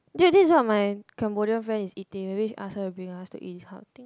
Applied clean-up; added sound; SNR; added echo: none; none; none; none.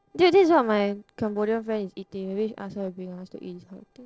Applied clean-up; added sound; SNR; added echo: neural separator model SepFormer DNS4.